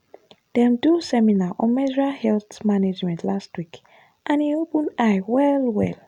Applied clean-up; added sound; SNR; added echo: none; none; none; none.